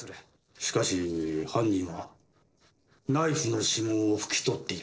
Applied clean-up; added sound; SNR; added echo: neural separator model SepFormer DNS4.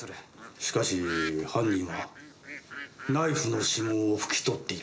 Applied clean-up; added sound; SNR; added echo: neural mask model Resemble Enhance denoiser.